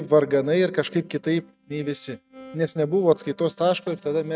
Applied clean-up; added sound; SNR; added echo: neural mask model RNNoise.